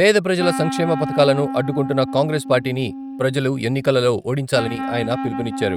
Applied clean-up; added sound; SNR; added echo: neural mask model RNNoise.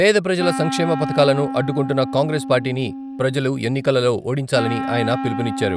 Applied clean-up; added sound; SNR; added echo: none; Wind instrument, woodwind instrument; 8 dB; none.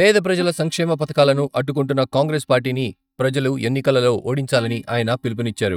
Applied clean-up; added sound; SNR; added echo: neural mask model DeepFilterNet 3.